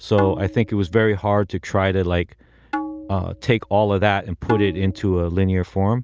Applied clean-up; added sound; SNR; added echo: none; Tabla; 13 dB; none.